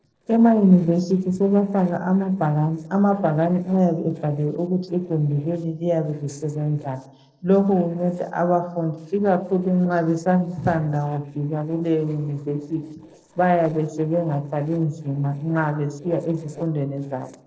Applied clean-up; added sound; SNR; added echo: neural separator model SepFormer DNS4.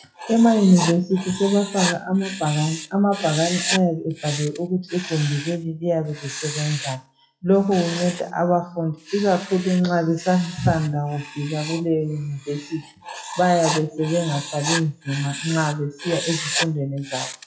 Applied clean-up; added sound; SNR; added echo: classical method WPE with log-MMSE.